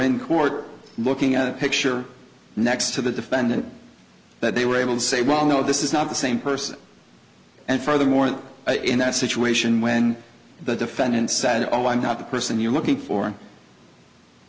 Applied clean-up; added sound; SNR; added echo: none; none; none; none.